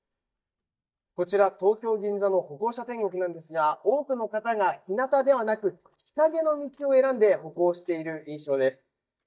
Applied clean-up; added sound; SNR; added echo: neural mask model DeepFilterNet 3.